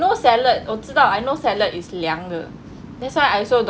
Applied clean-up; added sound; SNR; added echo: none; Waves, surf; 19 dB; none.